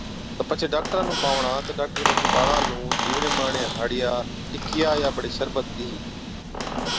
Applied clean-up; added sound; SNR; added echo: none; Squeak; 0 dB; none.